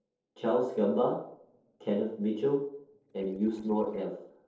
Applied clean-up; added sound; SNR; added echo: neural separator model SepFormer DNS4.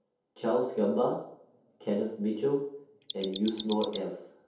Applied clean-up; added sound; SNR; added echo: none; Mechanisms; 9 dB; reverberation time 0.7 s.